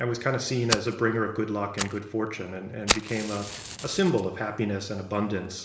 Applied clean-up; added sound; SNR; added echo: none; Fire; 7 dB; reverberation time 0.9 s.